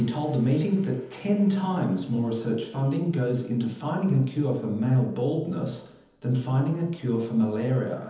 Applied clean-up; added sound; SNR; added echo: none; none; none; reverberation time 1.3 s.